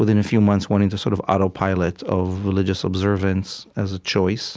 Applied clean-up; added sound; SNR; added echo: none; none; none; none.